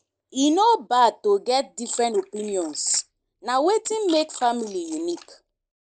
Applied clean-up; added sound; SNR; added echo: neural mask model Resemble Enhance denoiser.